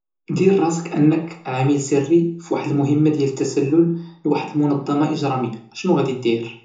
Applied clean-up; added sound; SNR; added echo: none; none; none; reverberation time 0.6 s.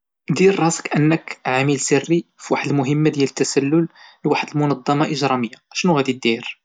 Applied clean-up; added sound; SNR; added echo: none; none; none; none.